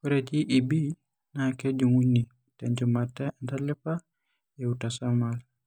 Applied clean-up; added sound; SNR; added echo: none; none; none; none.